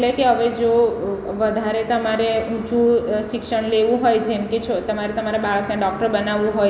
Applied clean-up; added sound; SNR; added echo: none; none; none; none.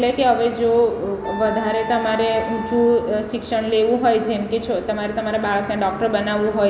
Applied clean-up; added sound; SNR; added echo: none; Wind instrument, woodwind instrument; 13 dB; none.